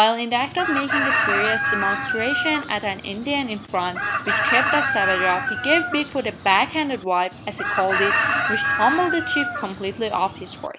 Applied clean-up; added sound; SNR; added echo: none; Chicken, rooster; 1 dB; none.